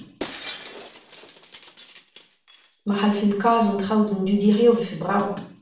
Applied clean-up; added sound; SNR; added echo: none; Shatter; 17 dB; reverberation time 0.5 s.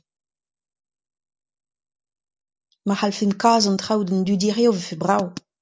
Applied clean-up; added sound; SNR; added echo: none; none; none; none.